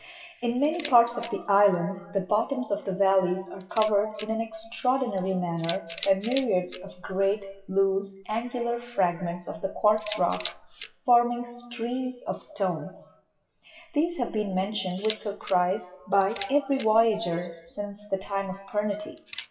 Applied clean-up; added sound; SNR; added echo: classical method WPE with log-MMSE.